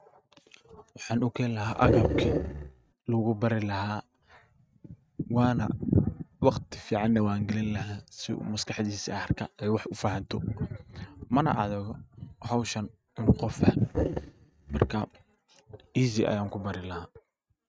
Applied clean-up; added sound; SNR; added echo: neural mask model RNNoise.